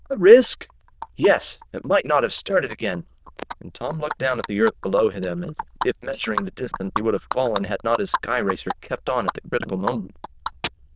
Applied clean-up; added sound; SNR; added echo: neural diffusion model UNIVERSE++.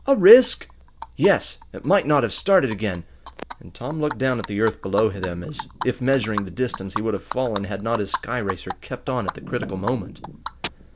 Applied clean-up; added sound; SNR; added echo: none; Animal; 13 dB; none.